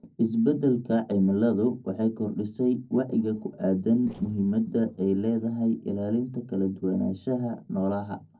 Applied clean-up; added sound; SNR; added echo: neural separator model SepFormer DNS4.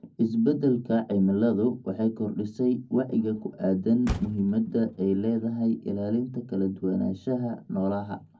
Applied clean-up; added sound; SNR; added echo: none; Motor vehicle (road); 18 dB; reverberation time 0.4 s.